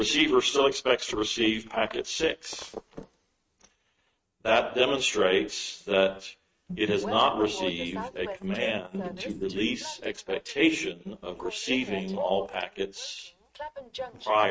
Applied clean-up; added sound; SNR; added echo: neural mask model RNNoise.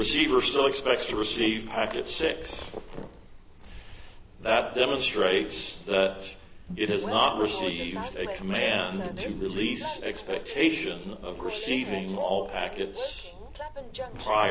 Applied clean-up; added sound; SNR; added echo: none; Train; 11 dB; none.